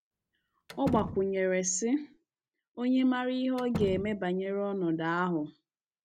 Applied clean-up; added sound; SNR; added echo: none; Slam; 11 dB; none.